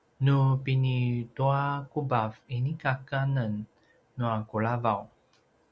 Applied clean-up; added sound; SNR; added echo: none; none; none; none.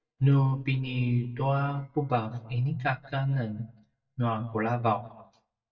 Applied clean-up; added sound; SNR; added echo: neural mask model DeepFilterNet 3.